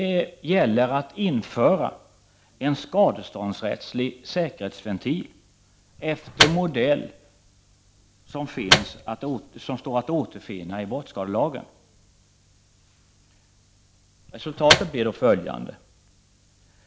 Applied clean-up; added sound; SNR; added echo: none; Microwave oven; -2 dB; none.